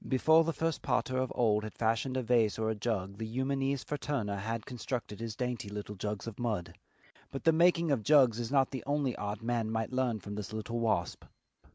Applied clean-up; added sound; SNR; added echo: none; none; none; none.